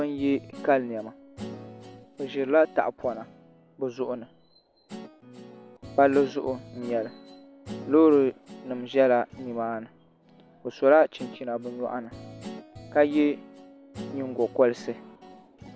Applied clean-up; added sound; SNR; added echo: none; Guitar; 17 dB; none.